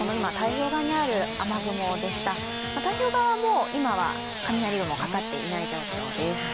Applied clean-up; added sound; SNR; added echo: none; Engine starting / Sawing; 4 dB; none.